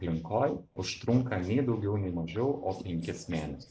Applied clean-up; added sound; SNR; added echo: neural mask model Resemble Enhance denoiser.